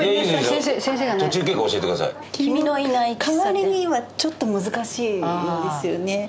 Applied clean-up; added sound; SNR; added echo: none; none; none; none.